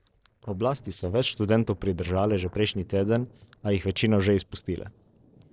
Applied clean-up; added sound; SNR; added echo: neural separator model SepFormer DNS4.